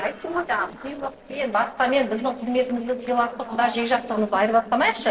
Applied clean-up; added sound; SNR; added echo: neural separator model SepFormer DNS4.